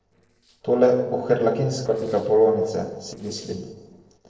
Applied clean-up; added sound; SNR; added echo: neural separator model SepFormer DNS4.